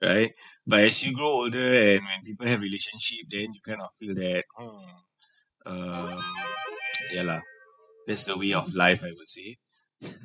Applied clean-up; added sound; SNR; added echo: classical method spectral subtraction.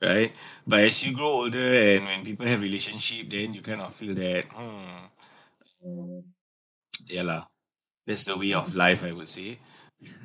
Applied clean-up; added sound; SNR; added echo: neural mask model Resemble Enhance denoiser.